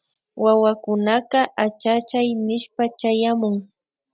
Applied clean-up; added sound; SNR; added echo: none; none; none; none.